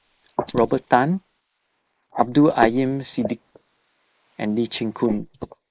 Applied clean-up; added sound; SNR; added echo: neural mask model Resemble Enhance denoiser.